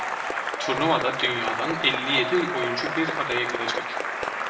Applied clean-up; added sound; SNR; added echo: none; Applause / Cheering; 1 dB; reverberation time 0.8 s.